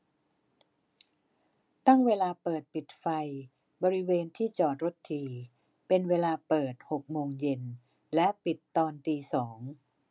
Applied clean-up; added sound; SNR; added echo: none; none; none; none.